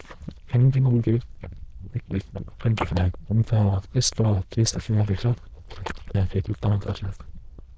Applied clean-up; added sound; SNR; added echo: neural diffusion model UNIVERSE++.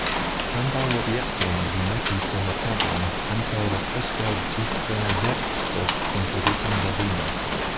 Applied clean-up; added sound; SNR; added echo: none; Rain; -3 dB; none.